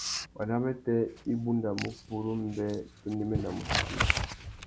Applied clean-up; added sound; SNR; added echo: none; Writing; 3 dB; none.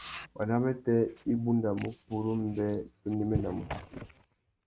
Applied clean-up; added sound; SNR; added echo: neural mask model RNNoise.